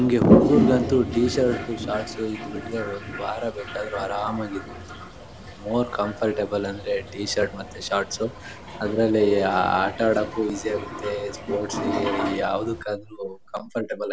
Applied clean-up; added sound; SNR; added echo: none; Toilet flush; 4 dB; none.